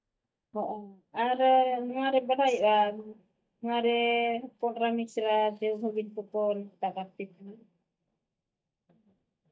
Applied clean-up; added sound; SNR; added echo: neural mask model DeepFilterNet 3.